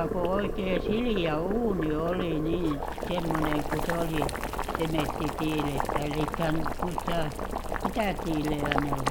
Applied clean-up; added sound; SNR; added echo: none; Boiling; 1 dB; none.